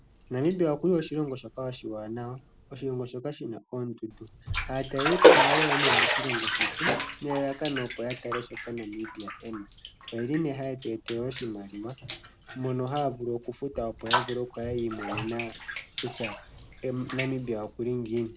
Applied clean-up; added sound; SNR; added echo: none; Bathtub (filling or washing); -2 dB; none.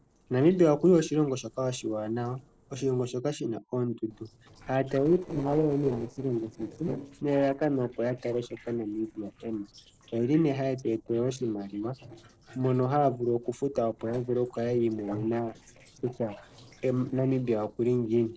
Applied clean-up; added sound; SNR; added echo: neural separator model SepFormer DNS4.